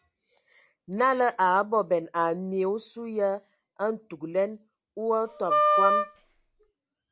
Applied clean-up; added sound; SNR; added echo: none; Wind instrument, woodwind instrument; -3 dB; none.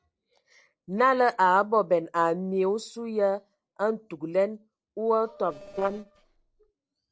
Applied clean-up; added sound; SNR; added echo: neural separator model SepFormer DNS4.